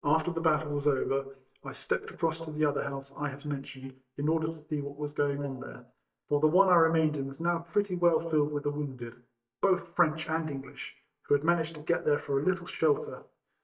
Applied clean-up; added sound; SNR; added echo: neural mask model DeepFilterNet 3.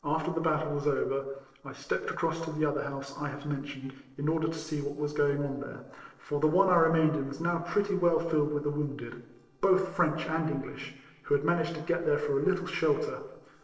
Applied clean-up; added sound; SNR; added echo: neural separator model SepFormer DNS4.